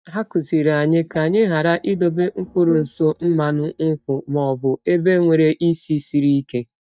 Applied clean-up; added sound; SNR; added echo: neural mask model DeepFilterNet 3.